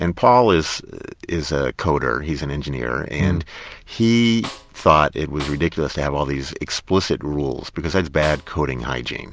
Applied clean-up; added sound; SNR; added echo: none; Snare drum; 18 dB; none.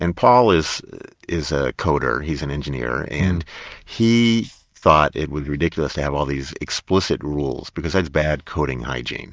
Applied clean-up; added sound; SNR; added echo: neural mask model DeepFilterNet 3.